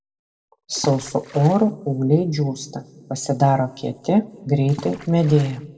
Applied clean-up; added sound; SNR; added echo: neural separator model SepFormer DNS4.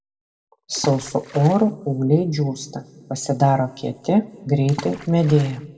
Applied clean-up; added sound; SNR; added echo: none; Water / Splash, splatter; 16 dB; reverberation time 0.9 s.